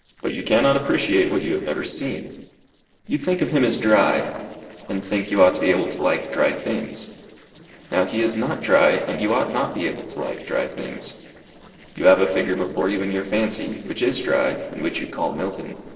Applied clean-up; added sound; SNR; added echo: neural separator model SepFormer DNS4.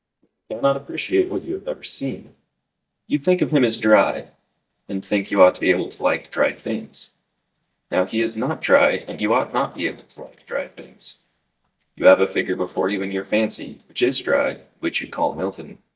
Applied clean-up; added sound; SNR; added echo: neural mask model DeepFilterNet 3.